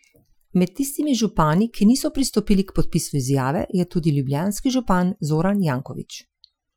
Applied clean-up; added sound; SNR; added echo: classical method Wiener filter.